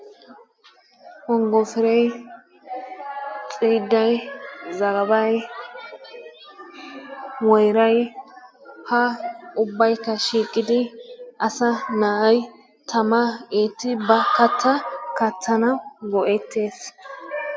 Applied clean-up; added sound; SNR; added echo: none; none; none; none.